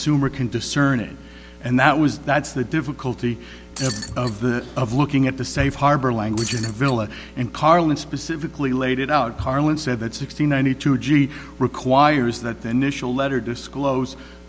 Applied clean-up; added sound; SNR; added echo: none; Shatter; 12 dB; none.